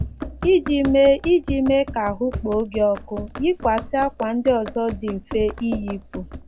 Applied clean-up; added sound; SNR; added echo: none; Run; 11 dB; none.